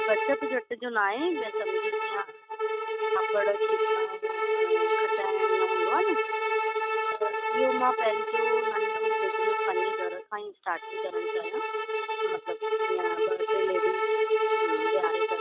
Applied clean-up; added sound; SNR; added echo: neural mask model RNNoise.